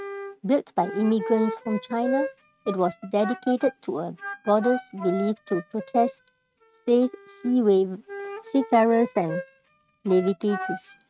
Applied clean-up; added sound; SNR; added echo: neural mask model RNNoise.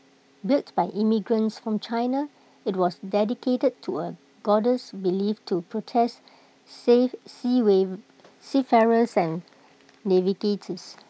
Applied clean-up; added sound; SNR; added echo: none; none; none; none.